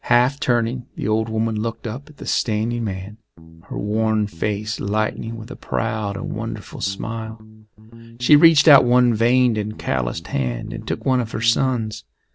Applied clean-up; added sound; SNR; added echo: none; Guitar; 18 dB; none.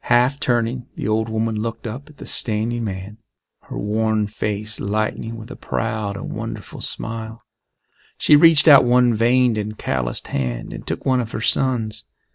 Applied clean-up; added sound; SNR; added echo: neural mask model Resemble Enhance denoiser.